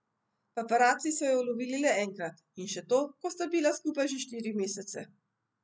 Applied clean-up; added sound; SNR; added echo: none; none; none; none.